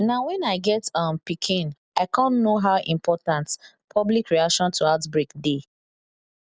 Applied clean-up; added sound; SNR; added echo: none; none; none; none.